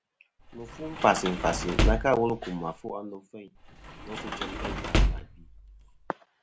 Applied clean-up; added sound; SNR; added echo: none; Sliding door / Slam; -1 dB; none.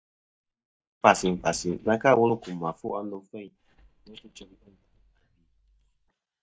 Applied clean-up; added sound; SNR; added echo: neural mask model DeepFilterNet 3.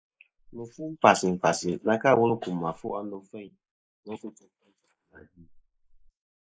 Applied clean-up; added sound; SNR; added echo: neural mask model Resemble Enhance denoiser.